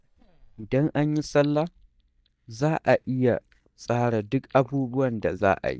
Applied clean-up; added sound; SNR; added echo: neural mask model DeepFilterNet 3.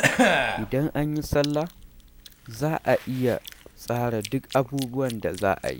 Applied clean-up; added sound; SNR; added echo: none; Chewing, mastication / Cough; 3 dB; none.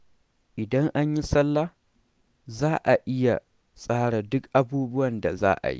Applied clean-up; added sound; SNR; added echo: none; none; none; none.